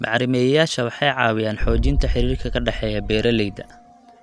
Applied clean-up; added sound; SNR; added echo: none; Boom; 2 dB; none.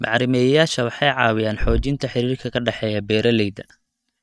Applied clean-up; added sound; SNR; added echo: neural mask model DeepFilterNet 3.